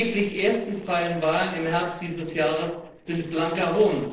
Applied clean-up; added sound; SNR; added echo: neural separator model SepFormer DNS4.